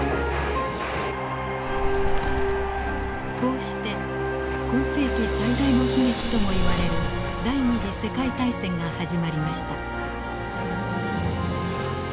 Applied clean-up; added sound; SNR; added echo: none; Bird; 1 dB; none.